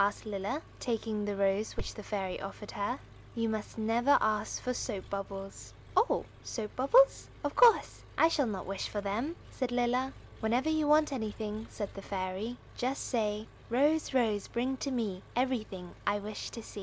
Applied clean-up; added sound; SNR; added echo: none; Engine; 20 dB; none.